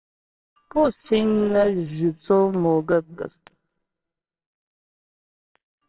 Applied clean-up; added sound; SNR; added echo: neural separator model SepFormer WHAMR!.